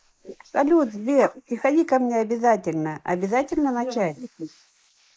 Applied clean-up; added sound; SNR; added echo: neural mask model Resemble Enhance denoiser.